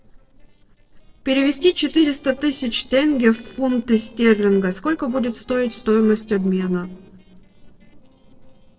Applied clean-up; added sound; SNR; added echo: neural separator model SepFormer DNS4.